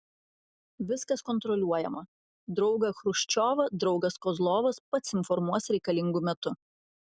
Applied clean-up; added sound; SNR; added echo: none; none; none; none.